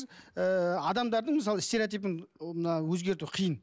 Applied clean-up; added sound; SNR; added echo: none; none; none; none.